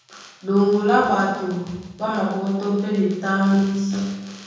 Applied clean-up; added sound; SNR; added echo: none; none; none; reverberation time 1.3 s.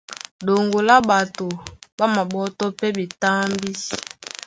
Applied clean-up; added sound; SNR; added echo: none; none; none; none.